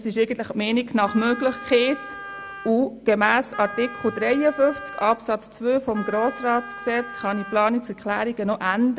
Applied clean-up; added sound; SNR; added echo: none; Wind instrument, woodwind instrument; 14 dB; none.